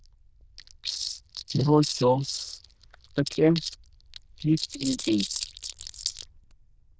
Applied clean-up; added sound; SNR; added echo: neural diffusion model UNIVERSE++.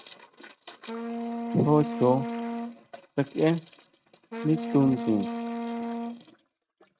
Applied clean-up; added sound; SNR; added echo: neural mask model RNNoise.